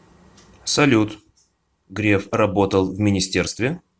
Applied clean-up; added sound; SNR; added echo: none; none; none; none.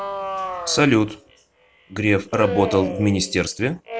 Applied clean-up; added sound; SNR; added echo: none; Alarm; 9 dB; none.